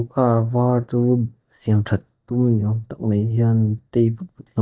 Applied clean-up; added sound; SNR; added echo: neural mask model DeepFilterNet 3.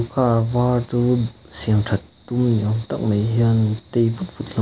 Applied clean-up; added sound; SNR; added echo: none; none; none; none.